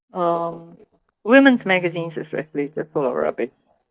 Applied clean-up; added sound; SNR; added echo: neural mask model DeepFilterNet 3.